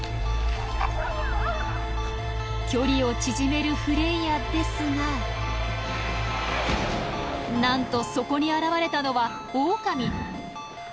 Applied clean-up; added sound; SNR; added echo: none; Ringtone; 12 dB; none.